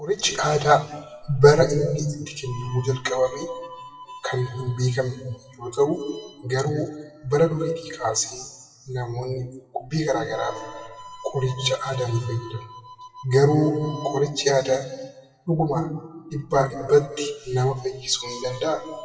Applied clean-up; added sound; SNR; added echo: classical method WPE with log-MMSE.